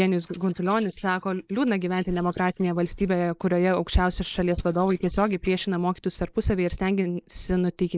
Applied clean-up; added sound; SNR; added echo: neural mask model Resemble Enhance denoiser.